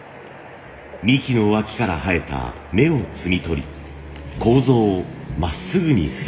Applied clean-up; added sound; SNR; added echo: none; none; none; reverberation time 1.3 s.